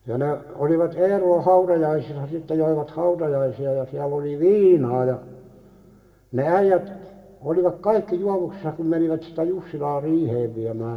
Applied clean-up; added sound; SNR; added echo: none; none; none; reverberation time 1.2 s.